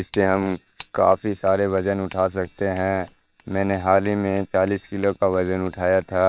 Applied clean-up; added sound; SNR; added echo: neural separator model SepFormer WHAM!.